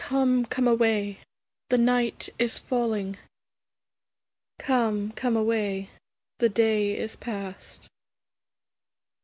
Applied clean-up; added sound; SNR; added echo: none; none; none; none.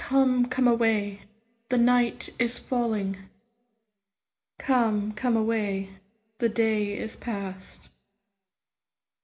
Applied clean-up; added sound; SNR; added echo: none; none; none; reverberation time 0.4 s.